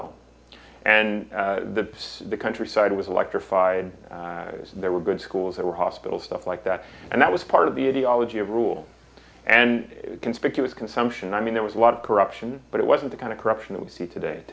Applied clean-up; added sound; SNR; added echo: none; none; none; none.